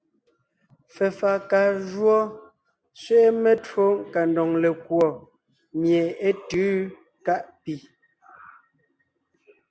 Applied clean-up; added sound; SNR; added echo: none; none; none; none.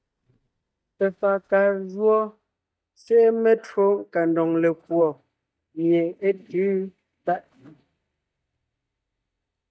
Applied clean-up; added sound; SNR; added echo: neural mask model DeepFilterNet 3.